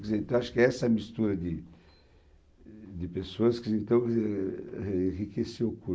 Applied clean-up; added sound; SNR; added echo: none; none; none; none.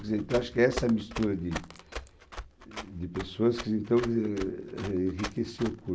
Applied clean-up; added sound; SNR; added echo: none; Run; 12 dB; none.